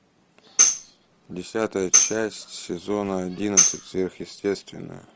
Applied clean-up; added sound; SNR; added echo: none; Tambourine; -5 dB; none.